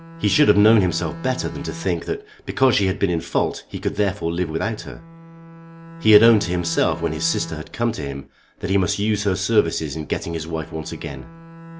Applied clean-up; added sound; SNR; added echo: none; Bowed string instrument; 17 dB; none.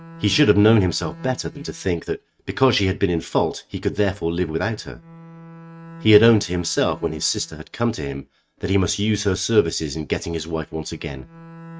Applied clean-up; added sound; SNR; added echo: neural mask model RNNoise.